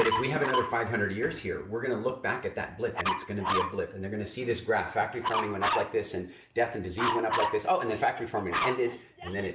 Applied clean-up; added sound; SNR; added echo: none; Dog; 4 dB; none.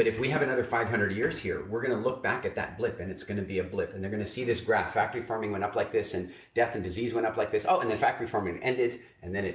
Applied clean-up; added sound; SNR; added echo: none; none; none; none.